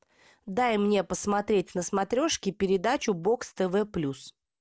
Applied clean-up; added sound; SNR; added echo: none; none; none; none.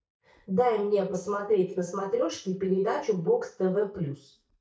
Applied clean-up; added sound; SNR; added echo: neural mask model DeepFilterNet 3.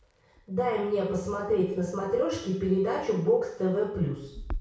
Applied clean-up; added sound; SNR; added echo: none; Crackle; 16 dB; reverberation time 0.6 s.